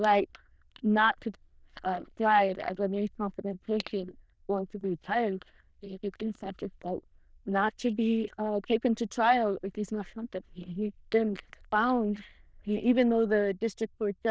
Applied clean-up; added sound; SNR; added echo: neural diffusion model UNIVERSE++.